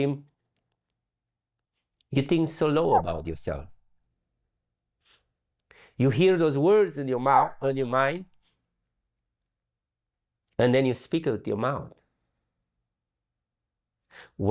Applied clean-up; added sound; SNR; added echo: neural mask model DeepFilterNet 3.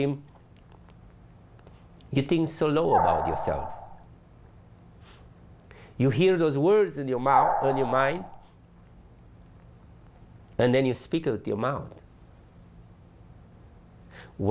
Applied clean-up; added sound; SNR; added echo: none; Animal; -1 dB; none.